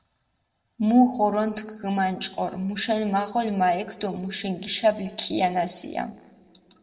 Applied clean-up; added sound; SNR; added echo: none; none; none; reverberation time 0.7 s.